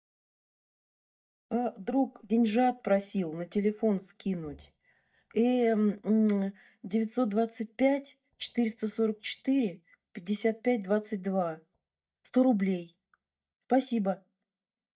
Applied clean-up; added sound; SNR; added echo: neural mask model DeepFilterNet 3.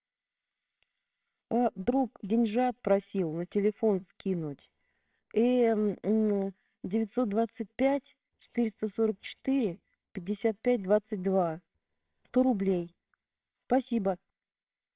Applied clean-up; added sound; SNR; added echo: neural separator model SepFormer WHAMR!.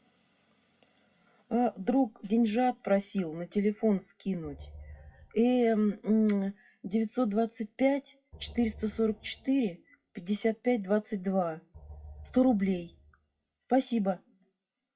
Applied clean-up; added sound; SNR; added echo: classical method WPE with log-MMSE.